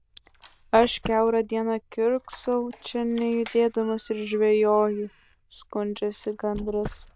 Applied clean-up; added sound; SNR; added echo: neural diffusion model UNIVERSE++.